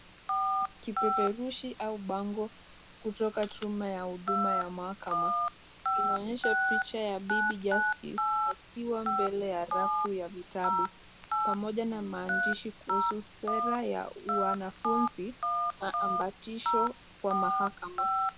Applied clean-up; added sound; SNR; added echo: none; Telephone; -3 dB; none.